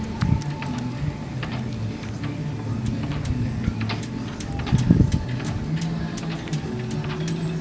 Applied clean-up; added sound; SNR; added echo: none; Wind / Boat, Water vehicle; -2 dB; reverberation time 0.4 s.